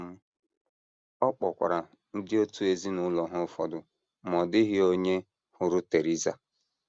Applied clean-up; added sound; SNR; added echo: none; none; none; none.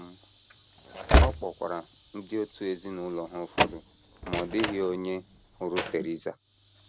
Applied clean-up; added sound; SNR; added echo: none; Slam / Train; -4 dB; none.